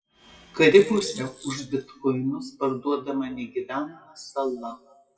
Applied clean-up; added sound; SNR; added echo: classical method WPE with log-MMSE.